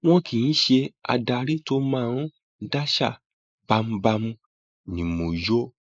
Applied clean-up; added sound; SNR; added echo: neural mask model Resemble Enhance denoiser.